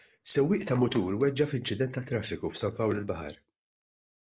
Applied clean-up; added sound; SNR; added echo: neural mask model Resemble Enhance denoiser.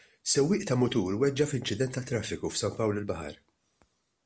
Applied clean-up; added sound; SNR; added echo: none; none; none; none.